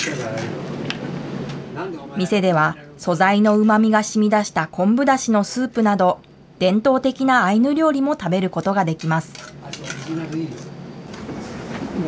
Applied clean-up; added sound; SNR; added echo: none; none; none; none.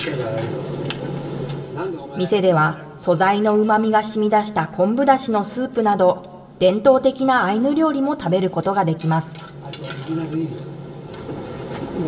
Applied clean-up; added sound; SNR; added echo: none; none; none; reverberation time 2.4 s.